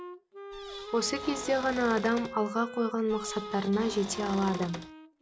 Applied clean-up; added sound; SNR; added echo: none; Cupboard open or close / Door + Wind instrument, woodwind instrument; 10 dB; none.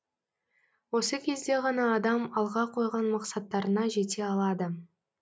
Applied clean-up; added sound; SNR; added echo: none; none; none; none.